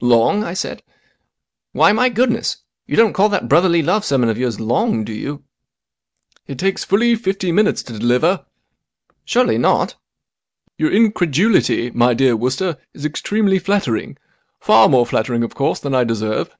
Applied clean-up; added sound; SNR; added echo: none; none; none; none.